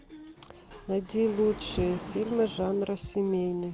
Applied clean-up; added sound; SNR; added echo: none; Sliding door; 16 dB; none.